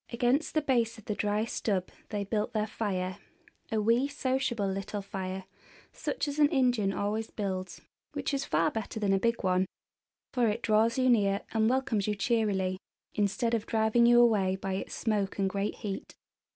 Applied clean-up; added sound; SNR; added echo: none; none; none; none.